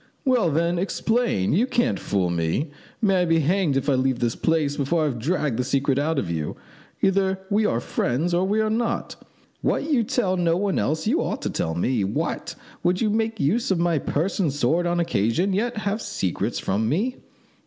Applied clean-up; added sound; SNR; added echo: none; none; none; none.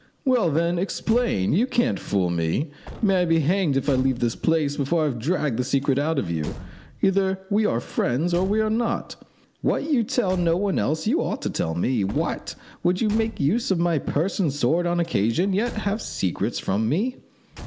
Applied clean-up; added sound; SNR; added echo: none; Slam / Truck / Car; 20 dB; none.